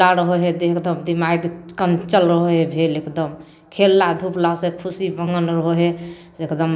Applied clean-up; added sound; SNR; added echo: none; none; none; none.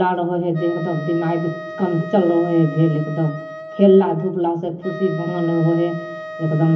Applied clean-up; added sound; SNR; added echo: none; Wind instrument, woodwind instrument; 14 dB; reverberation time 0.3 s.